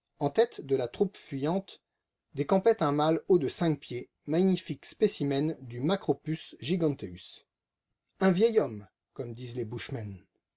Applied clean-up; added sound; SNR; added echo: none; none; none; none.